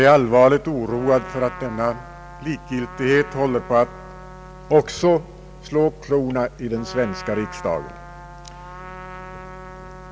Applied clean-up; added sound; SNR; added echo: none; Trumpet; 17 dB; none.